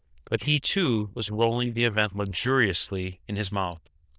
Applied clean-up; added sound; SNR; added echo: neural diffusion model UNIVERSE++.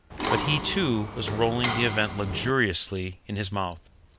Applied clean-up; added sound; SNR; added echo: none; Mechanisms; 4 dB; none.